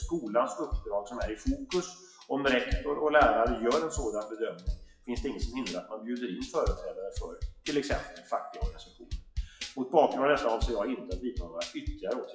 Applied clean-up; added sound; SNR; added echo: classical method WPE with log-MMSE.